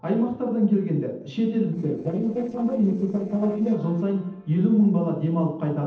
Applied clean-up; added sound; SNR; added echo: neural separator model SepFormer DNS4.